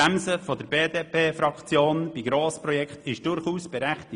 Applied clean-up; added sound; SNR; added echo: none; none; none; none.